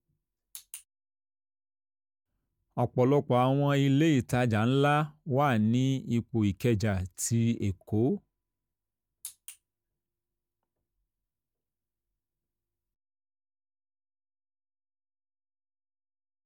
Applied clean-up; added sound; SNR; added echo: none; none; none; none.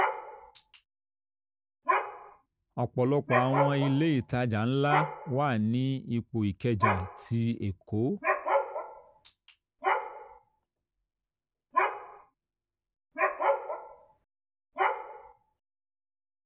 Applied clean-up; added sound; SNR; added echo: none; Dog; 2 dB; none.